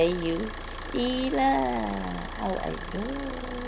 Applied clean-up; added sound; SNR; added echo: none; Idling / Car; 7 dB; none.